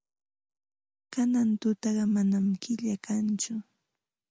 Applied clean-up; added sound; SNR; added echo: none; none; none; none.